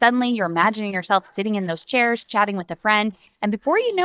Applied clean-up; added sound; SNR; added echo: neural mask model DeepFilterNet 3.